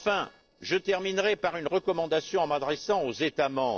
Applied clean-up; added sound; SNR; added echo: neural separator model SepFormer DNS4.